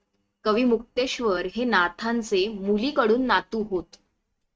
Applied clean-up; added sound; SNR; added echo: neural mask model RNNoise.